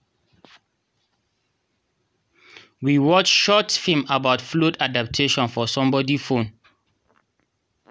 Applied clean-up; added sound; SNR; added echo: none; none; none; none.